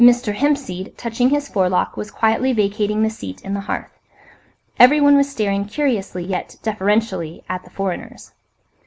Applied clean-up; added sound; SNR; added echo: none; none; none; none.